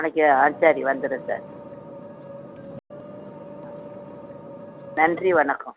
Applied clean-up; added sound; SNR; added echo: none; Vehicle; 14 dB; none.